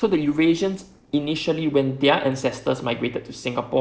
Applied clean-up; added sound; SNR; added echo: neural separator model SepFormer DNS4.